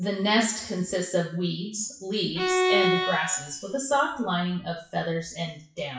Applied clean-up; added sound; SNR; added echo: classical method WPE with log-MMSE.